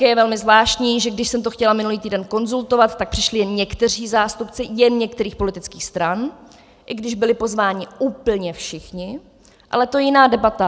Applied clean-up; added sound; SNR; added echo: none; none; none; none.